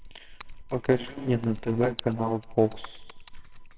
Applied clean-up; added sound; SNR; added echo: neural separator model SepFormer WHAMR!.